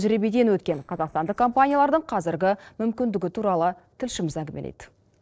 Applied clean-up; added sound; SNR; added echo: neural separator model SepFormer DNS4.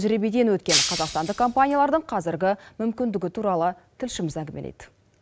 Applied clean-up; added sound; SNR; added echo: none; Shatter; 2 dB; none.